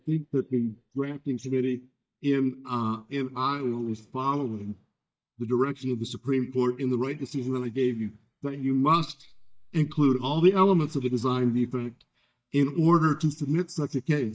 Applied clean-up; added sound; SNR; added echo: neural mask model DeepFilterNet 3.